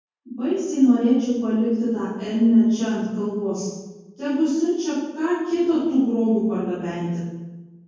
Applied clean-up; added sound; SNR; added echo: none; none; none; reverberation time 1.3 s.